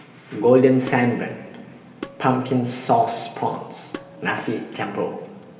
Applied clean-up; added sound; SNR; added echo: none; Tabla; 18 dB; reverberation time 2.0 s.